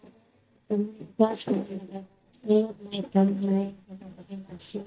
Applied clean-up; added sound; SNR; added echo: neural mask model DeepFilterNet 3.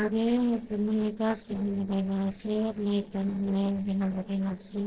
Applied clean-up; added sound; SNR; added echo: neural separator model SepFormer DNS4.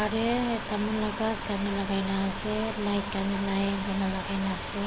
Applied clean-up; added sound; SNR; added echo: none; none; none; none.